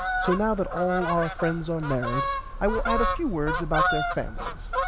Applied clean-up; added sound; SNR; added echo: none; Fowl; 1 dB; none.